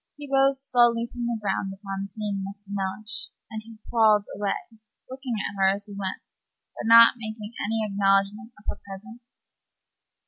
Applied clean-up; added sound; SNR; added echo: none; none; none; none.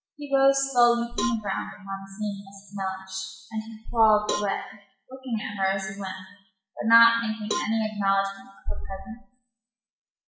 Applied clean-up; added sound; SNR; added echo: classical method WPE with log-MMSE.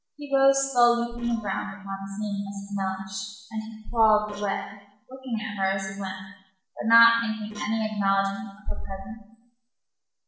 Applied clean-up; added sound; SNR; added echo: neural separator model SepFormer DNS4.